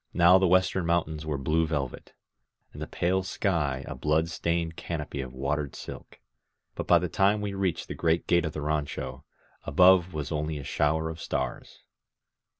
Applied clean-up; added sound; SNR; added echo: none; none; none; none.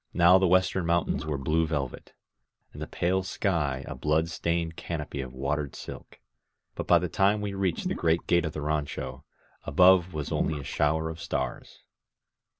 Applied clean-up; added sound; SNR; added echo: none; Gurgling / Liquid; 10 dB; none.